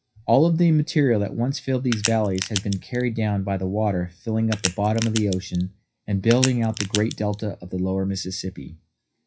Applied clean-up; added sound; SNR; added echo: classical method WPE with log-MMSE.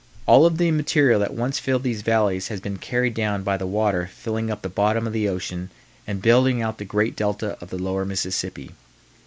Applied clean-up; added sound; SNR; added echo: none; none; none; none.